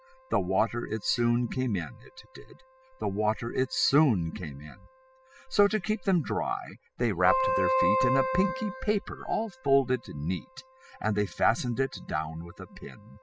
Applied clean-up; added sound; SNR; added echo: classical method spectral subtraction.